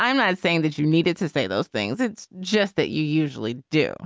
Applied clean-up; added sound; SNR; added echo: none; none; none; none.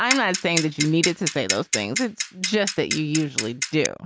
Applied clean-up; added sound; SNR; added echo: none; Clock; 4 dB; none.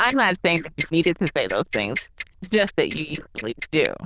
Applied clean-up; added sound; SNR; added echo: neural diffusion model UNIVERSE++.